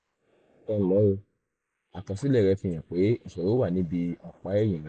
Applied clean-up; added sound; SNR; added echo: neural mask model Resemble Enhance denoiser.